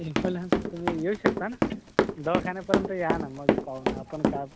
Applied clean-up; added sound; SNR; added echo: none; Run; -4 dB; none.